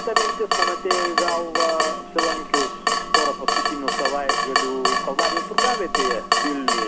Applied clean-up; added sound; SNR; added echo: none; Drip / Water tap, faucet; -4 dB; none.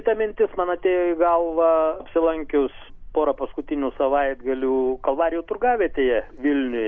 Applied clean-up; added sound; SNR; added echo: none; none; none; none.